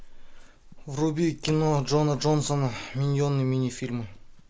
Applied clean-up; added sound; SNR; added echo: none; Chewing, mastication / Livestock, farm animals, working animals + Car; 16 dB; none.